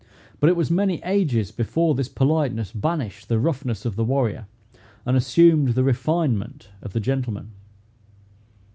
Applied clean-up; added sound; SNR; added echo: none; none; none; none.